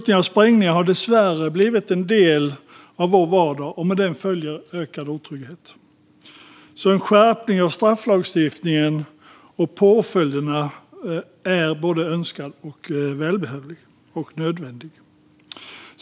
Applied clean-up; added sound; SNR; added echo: none; none; none; none.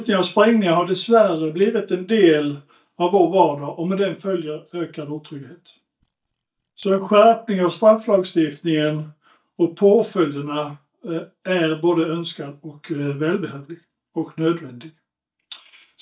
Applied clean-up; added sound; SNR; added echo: neural mask model DeepFilterNet 3.